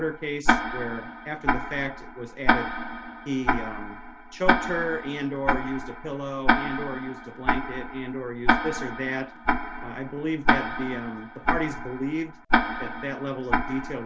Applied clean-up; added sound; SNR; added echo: none; Tick-tock; -5 dB; none.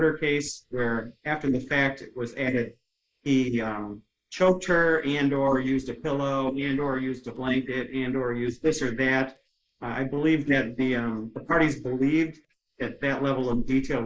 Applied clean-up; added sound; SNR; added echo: neural mask model Resemble Enhance denoiser.